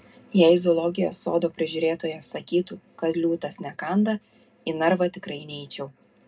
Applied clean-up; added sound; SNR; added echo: none; none; none; reverberation time 0.2 s.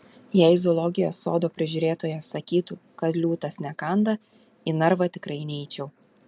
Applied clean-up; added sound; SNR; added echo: none; none; none; none.